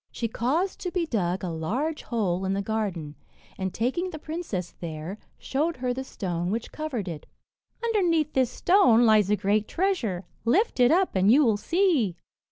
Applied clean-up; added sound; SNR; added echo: none; none; none; none.